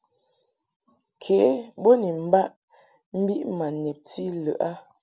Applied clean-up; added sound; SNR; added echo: none; none; none; none.